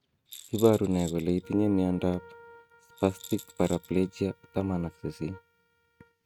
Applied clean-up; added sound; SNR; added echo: neural mask model RNNoise.